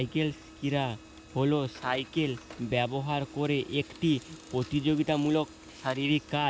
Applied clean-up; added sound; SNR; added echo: none; Printer; 19 dB; none.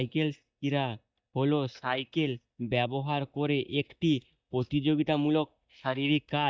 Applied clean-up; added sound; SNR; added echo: neural mask model DeepFilterNet 3.